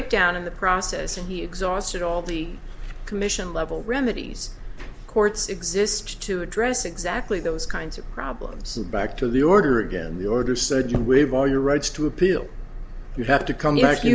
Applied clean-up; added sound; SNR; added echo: none; none; none; none.